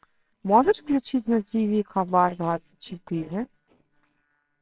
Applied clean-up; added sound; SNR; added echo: neural separator model SepFormer WHAMR!.